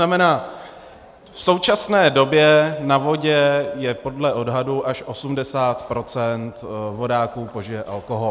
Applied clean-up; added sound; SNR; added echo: none; none; none; none.